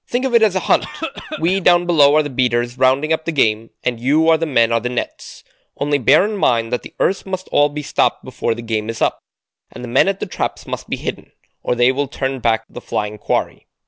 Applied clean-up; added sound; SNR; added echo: none; Cough; 10 dB; none.